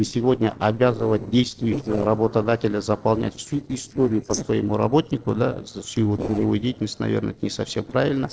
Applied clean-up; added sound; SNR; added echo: neural separator model SepFormer DNS4.